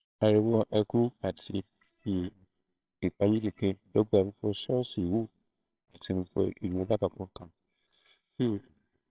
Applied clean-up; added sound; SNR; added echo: neural separator model SepFormer WHAMR!.